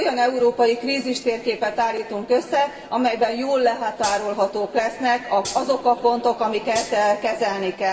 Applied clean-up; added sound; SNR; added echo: none; Hi-hat; 13 dB; reverberation time 2.4 s.